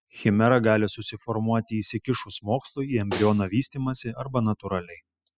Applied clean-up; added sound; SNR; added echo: classical method spectral subtraction.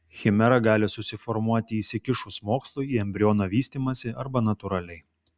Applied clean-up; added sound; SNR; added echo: none; none; none; none.